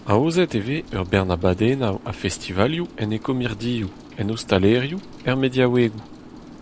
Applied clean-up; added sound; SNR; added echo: none; Rain; 18 dB; none.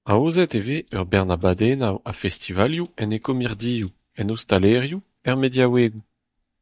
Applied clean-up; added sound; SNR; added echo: neural mask model DeepFilterNet 3.